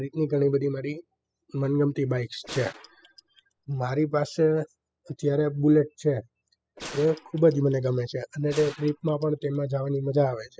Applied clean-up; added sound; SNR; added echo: classical method spectral subtraction.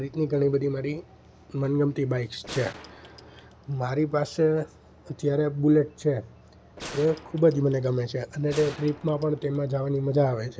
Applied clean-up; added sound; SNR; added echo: none; Gunshot, gunfire; 16 dB; none.